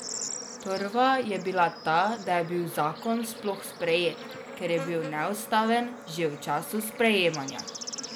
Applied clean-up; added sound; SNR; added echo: none; Bird / Insect; 12 dB; none.